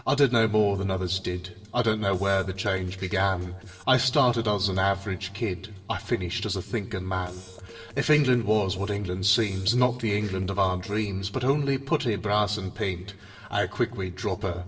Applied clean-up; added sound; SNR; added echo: neural separator model SepFormer DNS4.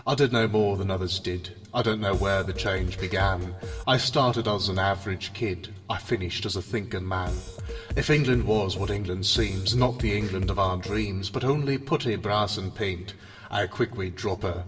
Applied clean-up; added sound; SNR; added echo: none; Drum kit; 7 dB; reverberation time 1.7 s.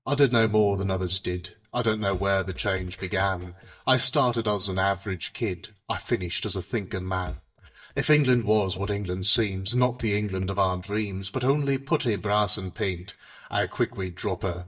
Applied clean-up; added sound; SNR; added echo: neural mask model DeepFilterNet 3.